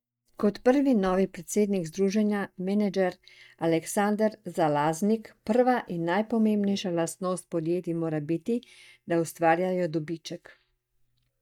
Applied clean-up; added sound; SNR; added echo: neural mask model DeepFilterNet 3.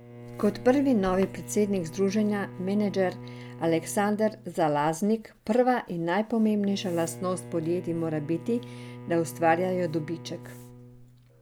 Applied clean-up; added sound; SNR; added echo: none; Bowed string instrument; 16 dB; none.